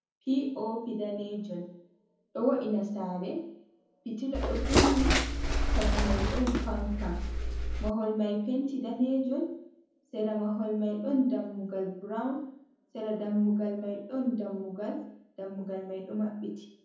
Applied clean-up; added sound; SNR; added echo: none; Bird; -4 dB; reverberation time 0.7 s.